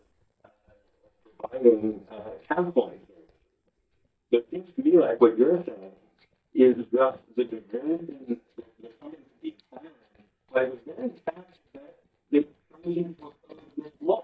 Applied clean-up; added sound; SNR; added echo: neural mask model DeepFilterNet 3.